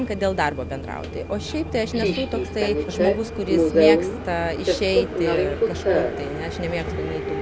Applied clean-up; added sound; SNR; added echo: none; Subway, metro, underground; -3 dB; none.